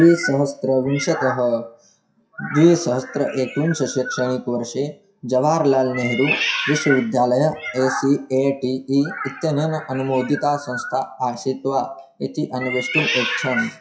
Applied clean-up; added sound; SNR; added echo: classical method WPE with log-MMSE.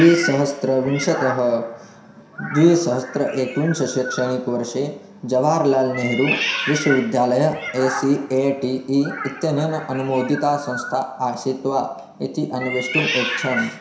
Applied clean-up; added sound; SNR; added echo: none; Meow; 9 dB; reverberation time 0.7 s.